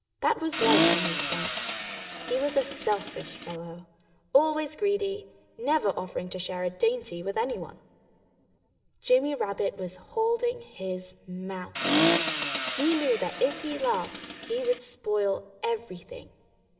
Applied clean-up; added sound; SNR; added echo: none; Accelerating, revving, vroom; 0 dB; reverberation time 1.7 s.